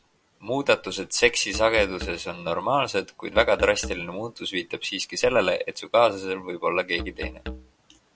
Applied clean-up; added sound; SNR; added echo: none; Musical instrument; 14 dB; none.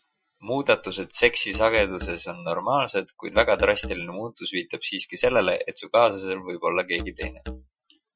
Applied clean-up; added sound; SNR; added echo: classical method Wiener filter.